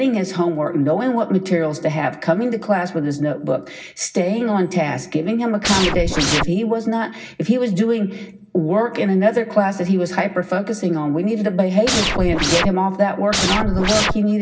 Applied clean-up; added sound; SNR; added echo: none; Scratching (performance technique); 0 dB; reverberation time 0.4 s.